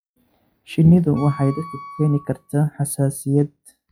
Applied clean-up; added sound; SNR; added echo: classical method log-MMSE.